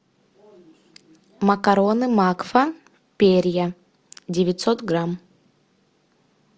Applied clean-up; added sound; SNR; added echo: none; none; none; none.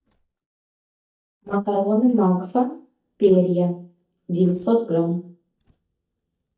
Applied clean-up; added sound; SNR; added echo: neural mask model DeepFilterNet 3.